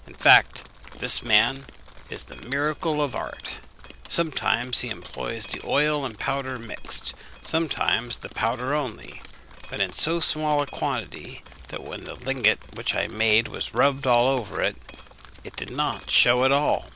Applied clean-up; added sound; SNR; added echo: none; Drip; 17 dB; none.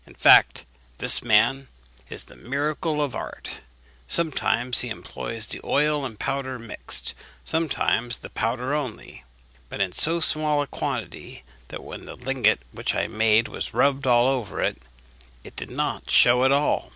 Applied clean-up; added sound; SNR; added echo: none; none; none; none.